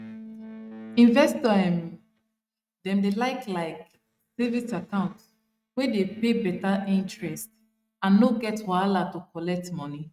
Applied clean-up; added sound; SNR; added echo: neural mask model RNNoise.